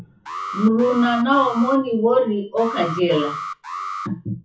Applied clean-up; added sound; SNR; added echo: classical method WPE with log-MMSE.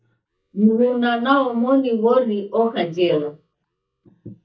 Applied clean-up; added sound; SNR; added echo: neural mask model DeepFilterNet 3.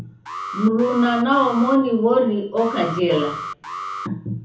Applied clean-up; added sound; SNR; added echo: none; Alarm; 11 dB; reverberation time 0.6 s.